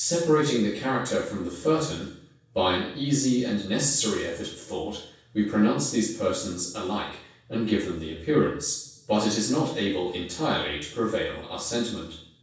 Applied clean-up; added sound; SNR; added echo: none; none; none; reverberation time 0.7 s.